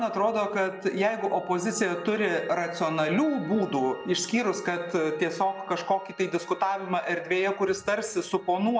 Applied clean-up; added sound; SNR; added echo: none; Piano; 19 dB; none.